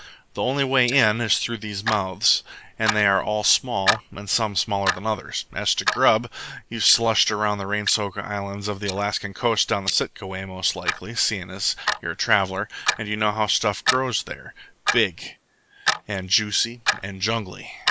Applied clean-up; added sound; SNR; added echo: neural mask model Resemble Enhance denoiser.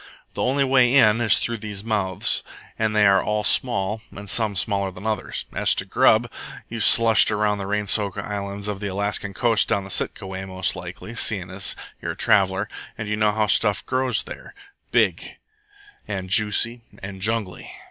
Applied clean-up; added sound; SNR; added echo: none; none; none; none.